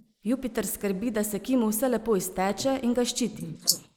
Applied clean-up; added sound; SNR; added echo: neural mask model Resemble Enhance denoiser.